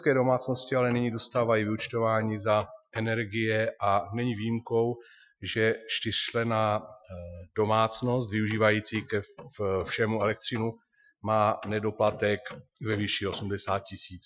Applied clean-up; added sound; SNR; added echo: classical method Wiener filter.